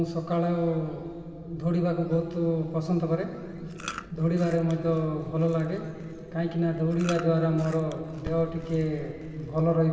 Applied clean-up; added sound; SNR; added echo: none; Chewing, mastication; 18 dB; reverberation time 2.9 s.